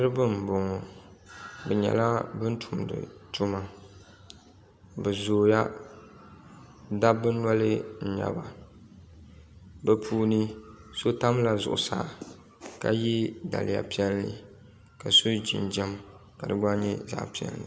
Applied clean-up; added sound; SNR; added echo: none; none; none; none.